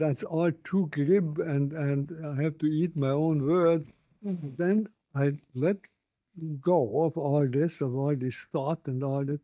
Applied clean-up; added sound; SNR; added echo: neural mask model DeepFilterNet 3.